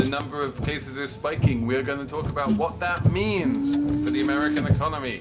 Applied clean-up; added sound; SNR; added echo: none; Car; -2 dB; reverberation time 1.4 s.